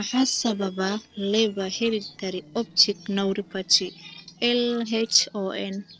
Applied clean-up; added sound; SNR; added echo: neural separator model SepFormer DNS4.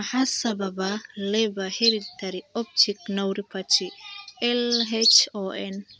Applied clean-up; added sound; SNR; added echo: none; none; none; none.